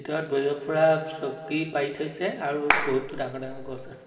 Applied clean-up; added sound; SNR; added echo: none; Clapping; 2 dB; reverberation time 2.1 s.